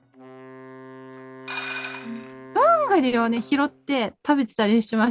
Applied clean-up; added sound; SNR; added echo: none; Wind instrument, woodwind instrument + Brass instrument; 19 dB; none.